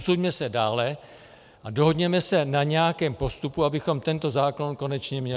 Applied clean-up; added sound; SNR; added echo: none; none; none; none.